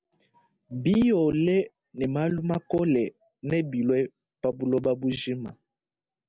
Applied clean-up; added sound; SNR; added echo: none; none; none; none.